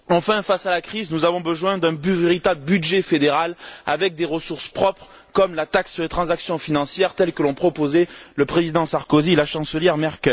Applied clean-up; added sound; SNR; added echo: none; none; none; none.